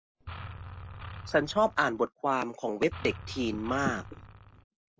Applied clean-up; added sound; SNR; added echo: none; Engine; 12 dB; none.